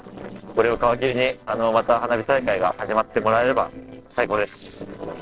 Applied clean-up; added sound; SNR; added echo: neural separator model SepFormer DNS4.